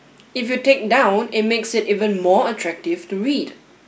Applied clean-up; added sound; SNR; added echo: none; none; none; none.